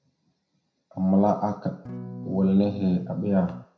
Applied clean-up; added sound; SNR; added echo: none; Electric guitar / Strum; 12 dB; reverberation time 0.5 s.